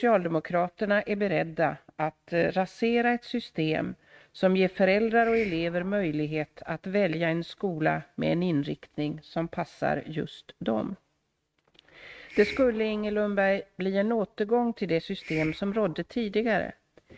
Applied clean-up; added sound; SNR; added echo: neural mask model RNNoise.